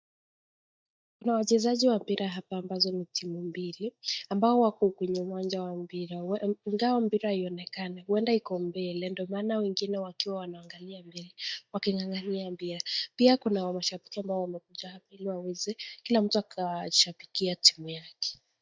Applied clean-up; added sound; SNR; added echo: neural mask model DeepFilterNet 3.